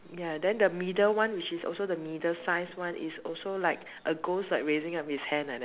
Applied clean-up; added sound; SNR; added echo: none; none; none; none.